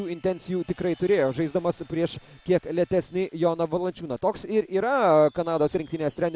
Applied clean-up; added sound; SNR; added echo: none; none; none; none.